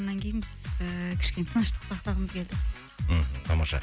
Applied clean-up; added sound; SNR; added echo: none; none; none; none.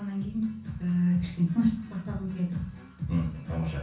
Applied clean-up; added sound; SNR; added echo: none; none; none; reverberation time 0.6 s.